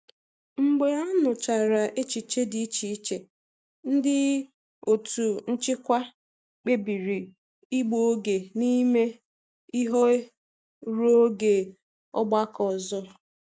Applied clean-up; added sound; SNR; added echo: none; none; none; none.